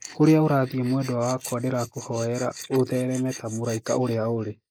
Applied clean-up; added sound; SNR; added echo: neural mask model Resemble Enhance denoiser.